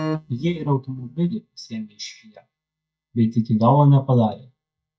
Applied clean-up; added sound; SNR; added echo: neural mask model DeepFilterNet 3.